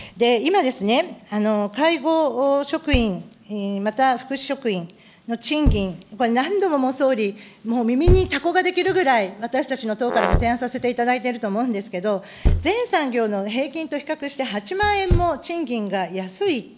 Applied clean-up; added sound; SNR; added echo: none; Brass instrument + Thump, thud; 7 dB; none.